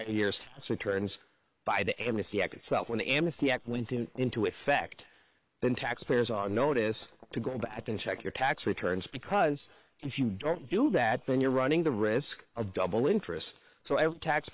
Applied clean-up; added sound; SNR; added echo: neural separator model SepFormer WHAM!.